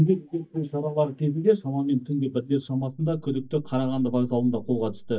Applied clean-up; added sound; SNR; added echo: neural mask model DeepFilterNet 3.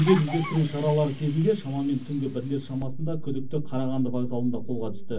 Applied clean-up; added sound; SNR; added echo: none; Bicycle; 5 dB; reverberation time 0.3 s.